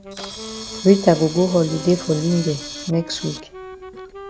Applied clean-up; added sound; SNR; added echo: none; Wind instrument, woodwind instrument + Camera; 12 dB; none.